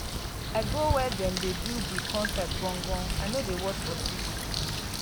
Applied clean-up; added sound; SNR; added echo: none; Bird; -2 dB; none.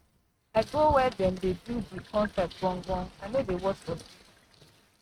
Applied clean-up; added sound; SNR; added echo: neural mask model RNNoise.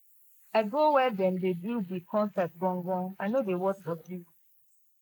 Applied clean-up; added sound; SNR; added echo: neural mask model Resemble Enhance denoiser.